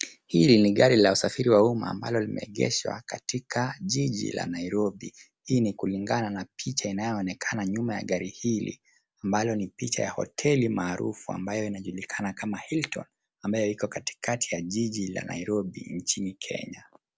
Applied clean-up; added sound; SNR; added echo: none; none; none; none.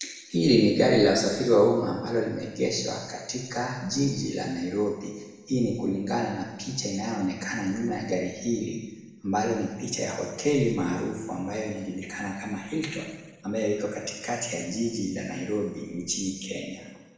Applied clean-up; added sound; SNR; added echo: none; none; none; reverberation time 1.1 s.